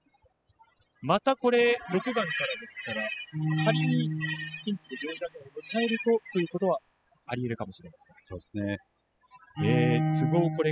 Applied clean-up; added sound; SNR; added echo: classical method spectral subtraction.